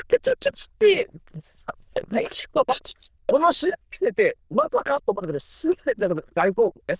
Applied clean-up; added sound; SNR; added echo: neural diffusion model UNIVERSE++.